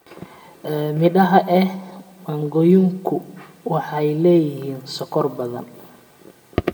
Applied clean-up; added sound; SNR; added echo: none; none; none; reverberation time 0.7 s.